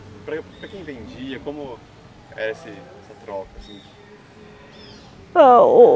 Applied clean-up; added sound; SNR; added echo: none; none; none; none.